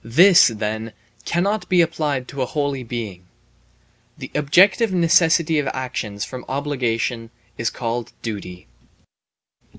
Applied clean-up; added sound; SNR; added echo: none; none; none; none.